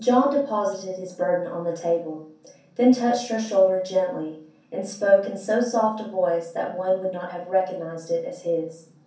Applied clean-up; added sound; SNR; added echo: none; none; none; reverberation time 0.6 s.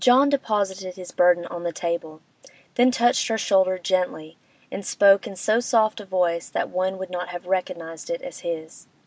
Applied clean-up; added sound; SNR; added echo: none; none; none; none.